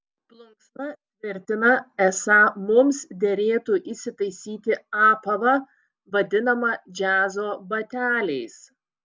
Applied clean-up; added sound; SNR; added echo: none; none; none; none.